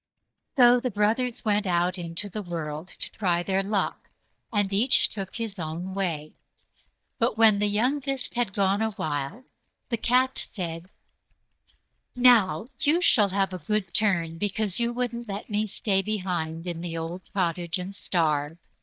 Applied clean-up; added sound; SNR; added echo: neural mask model DeepFilterNet 3.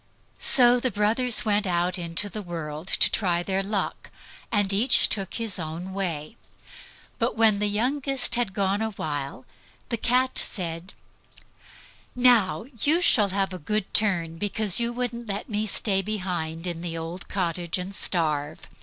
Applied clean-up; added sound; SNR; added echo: none; none; none; none.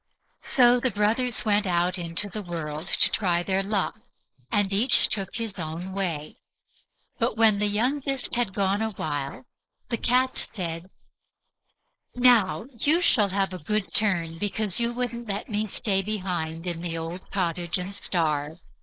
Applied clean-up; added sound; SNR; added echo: neural mask model Resemble Enhance denoiser.